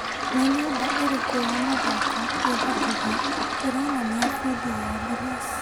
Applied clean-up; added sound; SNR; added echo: none; Toilet flush; -2 dB; none.